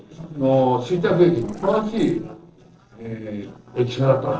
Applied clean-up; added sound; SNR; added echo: neural separator model SepFormer DNS4.